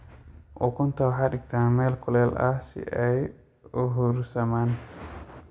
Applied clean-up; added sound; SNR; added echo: none; none; none; reverberation time 0.5 s.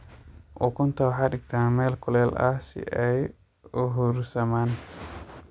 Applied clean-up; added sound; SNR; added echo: none; none; none; none.